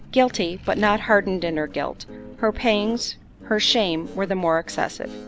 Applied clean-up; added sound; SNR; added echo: none; Accelerating, revving, vroom + Guitar; 16 dB; none.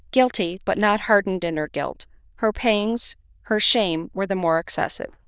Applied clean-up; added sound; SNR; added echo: neural diffusion model UNIVERSE++.